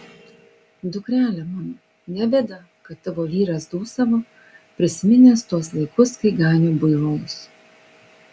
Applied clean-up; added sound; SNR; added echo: none; none; none; none.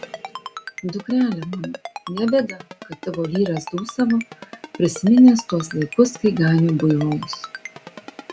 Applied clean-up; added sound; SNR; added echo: none; Ringtone; 16 dB; none.